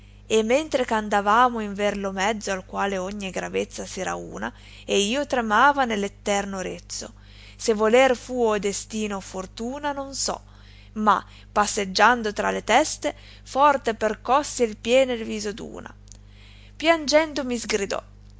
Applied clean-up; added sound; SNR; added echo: none; none; none; none.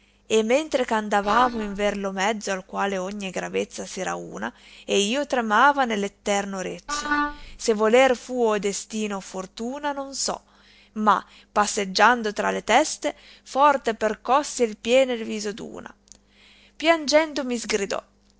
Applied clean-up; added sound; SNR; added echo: neural separator model SepFormer DNS4.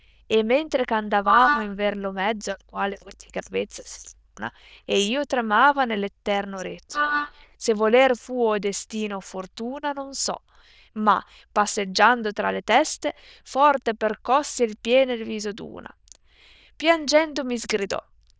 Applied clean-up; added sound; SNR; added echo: neural diffusion model UNIVERSE++.